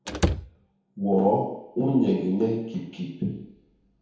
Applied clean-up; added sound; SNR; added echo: none; Slam / Wood; 1 dB; reverberation time 0.9 s.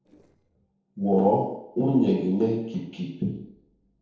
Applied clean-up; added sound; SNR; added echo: neural separator model SepFormer DNS4.